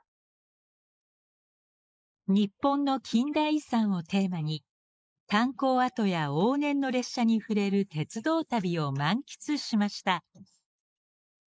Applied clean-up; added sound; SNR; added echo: neural mask model Resemble Enhance denoiser.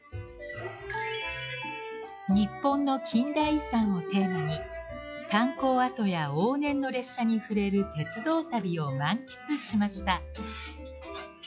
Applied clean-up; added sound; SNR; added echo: classical method log-MMSE.